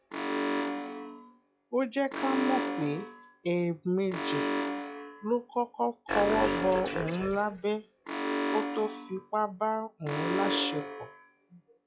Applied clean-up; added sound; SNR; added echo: classical method log-MMSE.